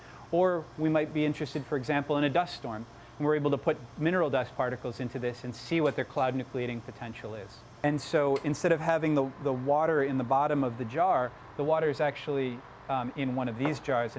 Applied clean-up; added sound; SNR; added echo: none; none; none; none.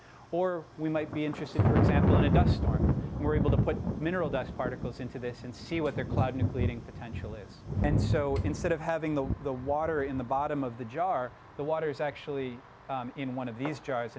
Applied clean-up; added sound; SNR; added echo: none; Thunder; -2 dB; none.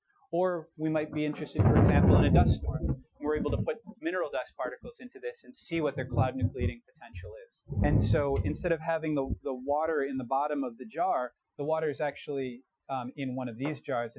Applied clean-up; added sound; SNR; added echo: classical method Wiener filter.